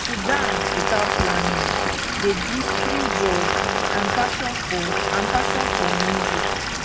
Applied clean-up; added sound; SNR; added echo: none; Stream / Liquid + Brass instrument; -5 dB; none.